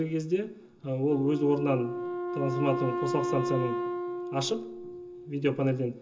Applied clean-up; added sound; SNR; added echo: none; Wind instrument, woodwind instrument; 4 dB; reverberation time 0.2 s.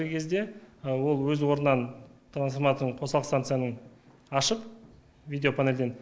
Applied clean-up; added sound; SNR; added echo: none; none; none; none.